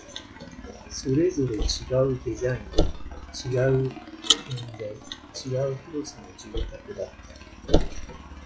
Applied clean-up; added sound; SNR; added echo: classical method log-MMSE.